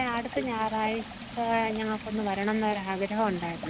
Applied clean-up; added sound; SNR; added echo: none; Stream; 11 dB; none.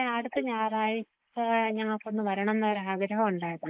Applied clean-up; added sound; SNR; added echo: neural mask model Resemble Enhance denoiser.